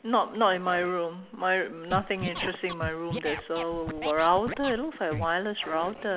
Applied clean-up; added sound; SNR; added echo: none; Scratching (performance technique); 9 dB; none.